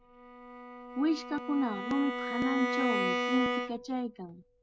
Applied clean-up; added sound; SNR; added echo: none; Bowed string instrument; 2 dB; none.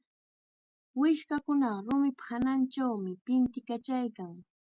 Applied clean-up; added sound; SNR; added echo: none; none; none; none.